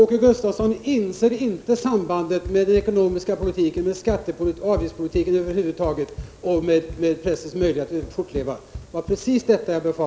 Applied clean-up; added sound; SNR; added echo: none; Run; 16 dB; none.